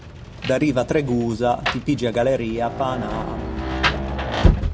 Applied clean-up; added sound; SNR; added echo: none; Rain; 1 dB; none.